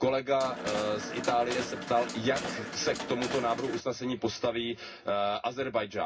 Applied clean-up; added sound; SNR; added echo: none; Mechanisms; 6 dB; reverberation time 0.4 s.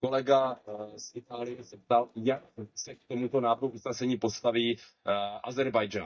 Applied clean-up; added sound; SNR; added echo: neural mask model DeepFilterNet 3.